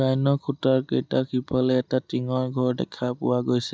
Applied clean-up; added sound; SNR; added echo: none; none; none; none.